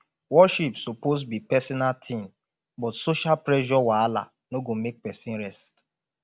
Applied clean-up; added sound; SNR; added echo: none; none; none; none.